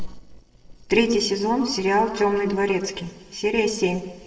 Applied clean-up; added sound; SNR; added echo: neural separator model SepFormer DNS4.